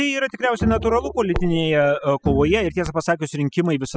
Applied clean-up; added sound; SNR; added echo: classical method spectral subtraction.